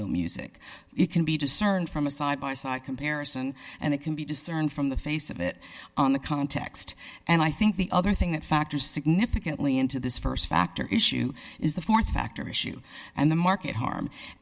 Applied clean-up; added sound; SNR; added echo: none; none; none; none.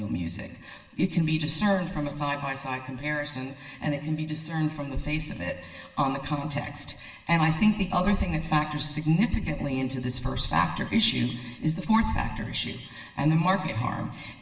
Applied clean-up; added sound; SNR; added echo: none; none; none; reverberation time 1.1 s.